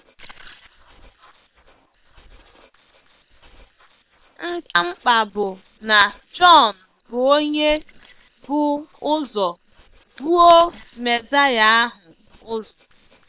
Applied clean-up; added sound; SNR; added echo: neural separator model SepFormer WHAM!.